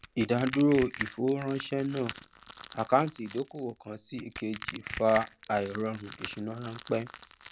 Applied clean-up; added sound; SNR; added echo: none; Crushing; 13 dB; none.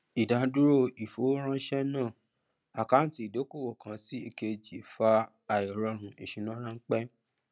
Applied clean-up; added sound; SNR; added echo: none; none; none; none.